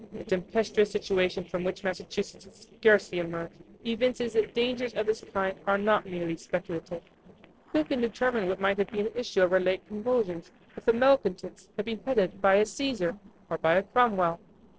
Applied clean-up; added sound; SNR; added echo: neural separator model SepFormer DNS4.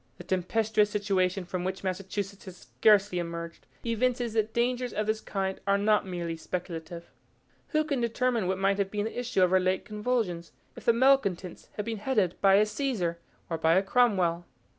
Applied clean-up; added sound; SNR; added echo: none; none; none; none.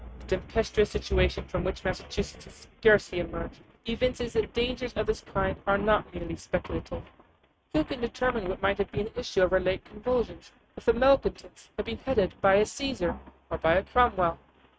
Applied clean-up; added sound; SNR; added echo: neural mask model RNNoise.